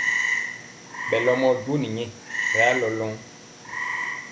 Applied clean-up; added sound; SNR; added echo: none; Frog; 1 dB; none.